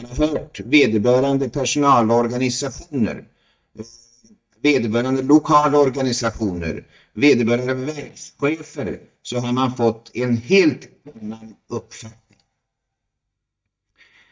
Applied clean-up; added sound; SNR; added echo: neural mask model DeepFilterNet 3.